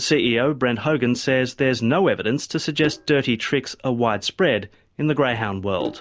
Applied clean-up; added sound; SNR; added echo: none; Sink (filling or washing); 19 dB; none.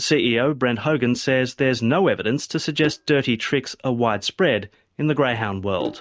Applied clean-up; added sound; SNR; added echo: neural mask model RNNoise.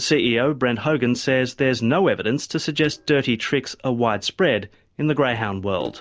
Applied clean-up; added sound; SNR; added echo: neural separator model SepFormer DNS4.